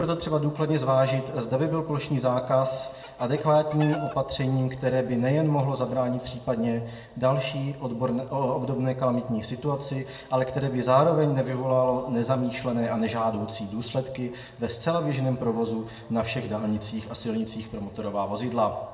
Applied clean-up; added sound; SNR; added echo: none; Chicken, rooster; 14 dB; reverberation time 0.7 s.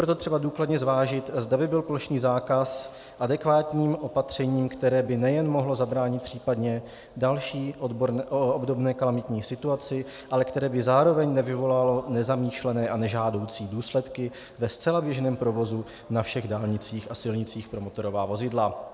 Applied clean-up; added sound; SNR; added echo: none; none; none; none.